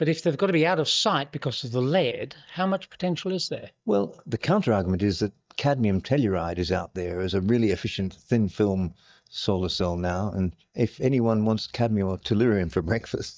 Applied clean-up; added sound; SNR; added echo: neural mask model DeepFilterNet 3.